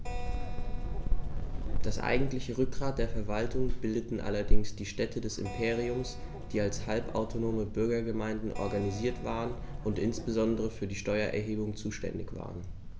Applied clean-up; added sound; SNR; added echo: none; Keyboard (musical); 14 dB; none.